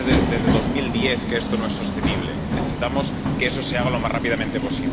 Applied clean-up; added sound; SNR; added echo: none; Subway, metro, underground; -4 dB; none.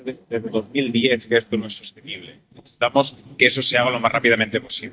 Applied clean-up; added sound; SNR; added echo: neural mask model DeepFilterNet 3.